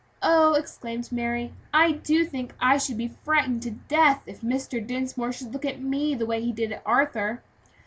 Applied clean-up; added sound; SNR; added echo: none; none; none; none.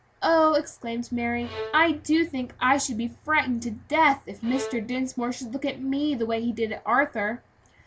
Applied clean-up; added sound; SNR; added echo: none; Bowed string instrument; 16 dB; none.